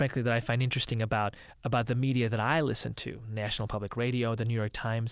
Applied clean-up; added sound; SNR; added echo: none; none; none; none.